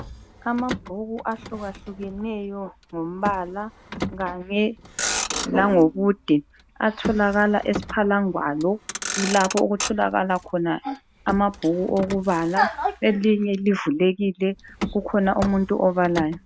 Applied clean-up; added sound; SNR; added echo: none; Motor vehicle (road); 11 dB; none.